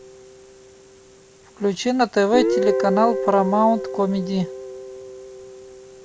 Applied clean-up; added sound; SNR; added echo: none; Guitar; 5 dB; none.